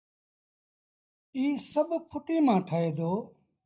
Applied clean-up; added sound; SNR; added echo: neural mask model DeepFilterNet 3.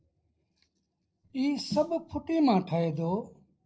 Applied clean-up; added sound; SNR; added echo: neural separator model SepFormer DNS4.